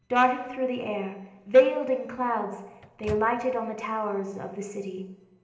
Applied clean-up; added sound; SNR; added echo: none; Microwave oven; 14 dB; reverberation time 0.9 s.